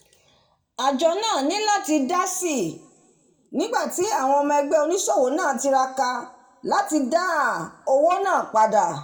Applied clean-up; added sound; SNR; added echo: none; none; none; reverberation time 0.6 s.